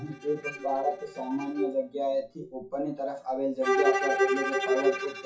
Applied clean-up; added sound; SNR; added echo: classical method WPE with log-MMSE.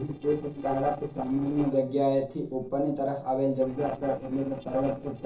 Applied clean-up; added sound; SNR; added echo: neural separator model SepFormer DNS4.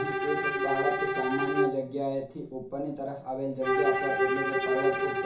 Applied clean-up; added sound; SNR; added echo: none; Bowed string instrument; -3 dB; reverberation time 0.7 s.